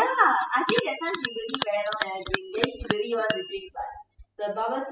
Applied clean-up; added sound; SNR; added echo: classical method spectral subtraction.